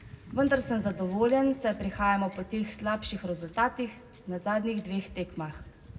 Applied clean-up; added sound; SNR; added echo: none; Wind / Ocean / Boat, Water vehicle; 18 dB; reverberation time 0.3 s.